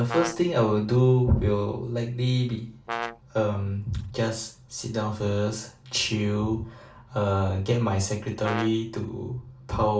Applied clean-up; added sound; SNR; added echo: none; Brass instrument; 11 dB; reverberation time 0.3 s.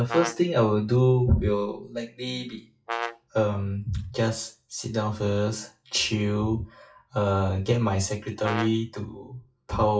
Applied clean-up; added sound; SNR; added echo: classical method WPE with log-MMSE.